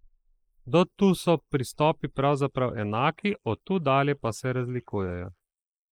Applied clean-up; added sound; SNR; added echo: neural mask model Resemble Enhance denoiser.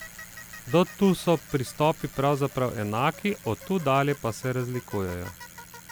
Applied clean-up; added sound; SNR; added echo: none; Bicycle; 17 dB; none.